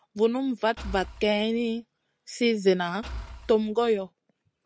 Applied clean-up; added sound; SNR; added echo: none; Engine / Car; 14 dB; none.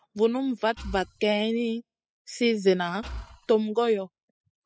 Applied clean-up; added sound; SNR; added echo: classical method spectral subtraction.